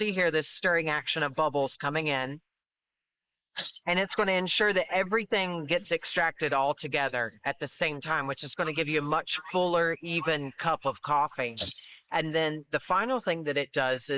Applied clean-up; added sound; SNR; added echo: neural mask model Resemble Enhance denoiser.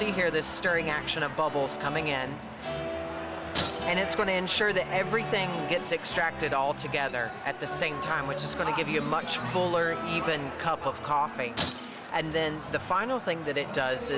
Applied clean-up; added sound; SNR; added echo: none; Shatter; 13 dB; none.